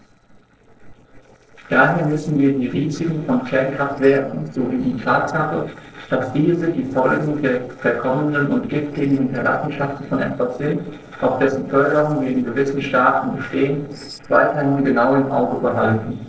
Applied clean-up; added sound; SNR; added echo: neural separator model SepFormer DNS4.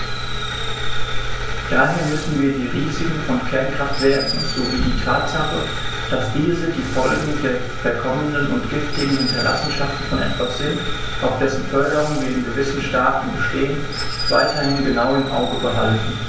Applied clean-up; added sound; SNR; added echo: none; Fireworks; 13 dB; reverberation time 0.2 s.